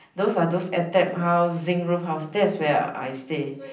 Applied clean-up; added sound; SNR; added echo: none; none; none; reverberation time 0.6 s.